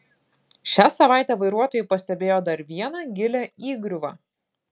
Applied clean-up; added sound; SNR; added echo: none; none; none; none.